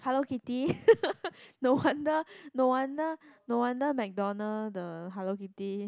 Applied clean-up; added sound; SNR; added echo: none; none; none; none.